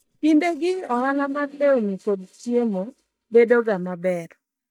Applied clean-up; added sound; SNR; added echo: neural mask model DeepFilterNet 3.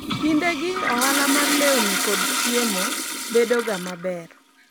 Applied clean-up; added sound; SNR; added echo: none; Toilet flush; 1 dB; none.